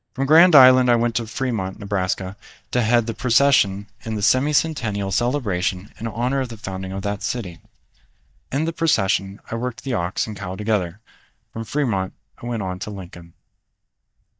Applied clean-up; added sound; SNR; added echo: neural mask model DeepFilterNet 3.